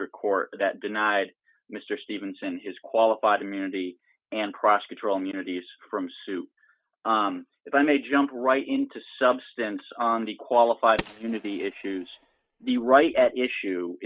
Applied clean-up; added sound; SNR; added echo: neural mask model RNNoise.